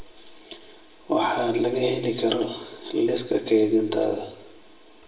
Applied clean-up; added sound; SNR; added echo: none; none; none; reverberation time 0.8 s.